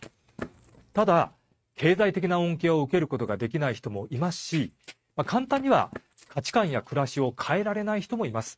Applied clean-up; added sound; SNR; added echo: neural mask model RNNoise.